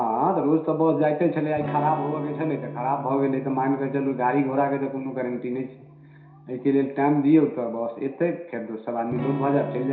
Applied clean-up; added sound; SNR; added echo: none; Electric guitar / Strum; 13 dB; reverberation time 0.7 s.